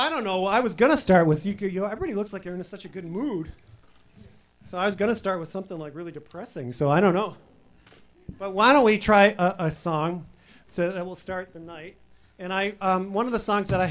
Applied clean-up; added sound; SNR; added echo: none; none; none; none.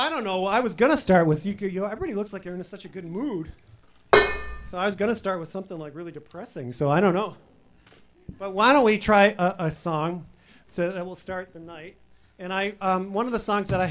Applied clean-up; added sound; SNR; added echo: none; Dishes, pots, and pans; -5 dB; none.